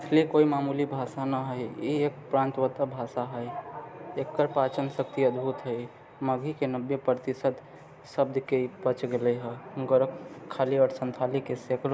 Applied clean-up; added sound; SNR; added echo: none; none; none; none.